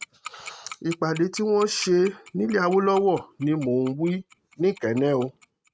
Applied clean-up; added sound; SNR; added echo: neural mask model RNNoise.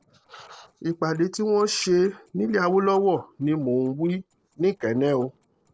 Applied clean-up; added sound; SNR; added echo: neural separator model SepFormer DNS4.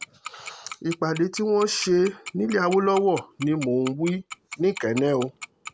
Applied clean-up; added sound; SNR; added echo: none; Tick-tock; 16 dB; none.